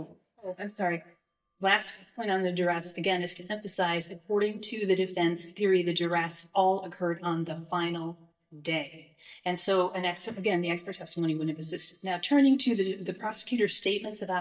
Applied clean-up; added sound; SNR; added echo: neural mask model DeepFilterNet 3.